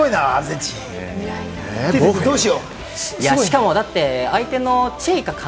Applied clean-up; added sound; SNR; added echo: none; none; none; none.